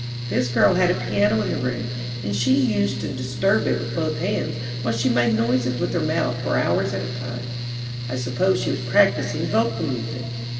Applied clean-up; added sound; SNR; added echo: none; Mechanical fan; 5 dB; reverberation time 2.5 s.